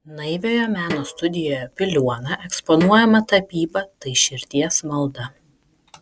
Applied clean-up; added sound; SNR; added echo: none; Snare drum; 14 dB; none.